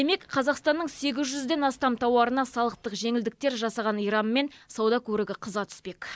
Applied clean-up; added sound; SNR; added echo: none; none; none; none.